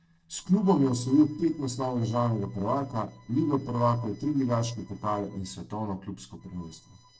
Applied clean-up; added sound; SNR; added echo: neural separator model SepFormer DNS4.